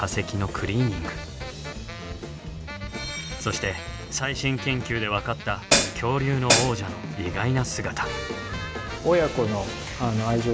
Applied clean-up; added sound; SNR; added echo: none; Hi-hat; -4 dB; none.